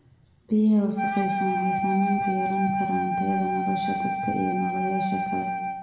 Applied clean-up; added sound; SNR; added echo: none; Wind instrument, woodwind instrument; 1 dB; reverberation time 1.0 s.